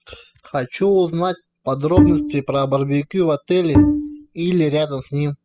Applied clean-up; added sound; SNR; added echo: classical method spectral subtraction.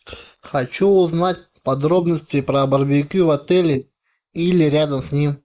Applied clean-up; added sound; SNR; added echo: neural mask model Resemble Enhance denoiser.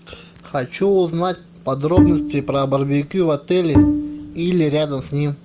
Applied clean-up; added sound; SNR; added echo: none; Bowed string instrument; 0 dB; none.